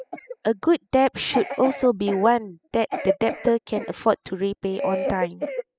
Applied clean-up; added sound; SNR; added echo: classical method spectral subtraction.